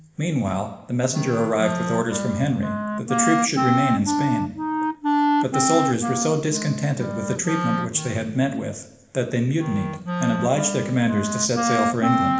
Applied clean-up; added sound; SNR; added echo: none; Wind instrument, woodwind instrument; 2 dB; reverberation time 1.0 s.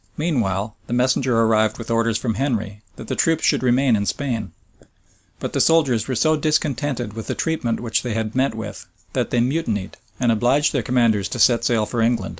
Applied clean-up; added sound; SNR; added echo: none; none; none; none.